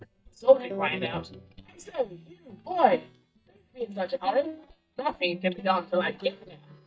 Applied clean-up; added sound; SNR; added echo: neural mask model DeepFilterNet 3.